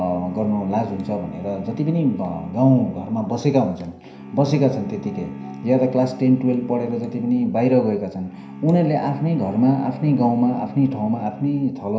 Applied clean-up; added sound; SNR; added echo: none; Bowed string instrument; 14 dB; reverberation time 0.5 s.